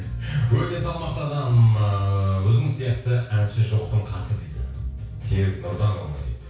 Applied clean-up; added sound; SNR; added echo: none; none; none; reverberation time 0.6 s.